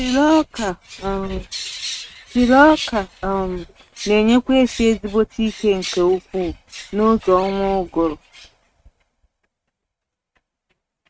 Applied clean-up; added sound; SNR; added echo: neural mask model RNNoise.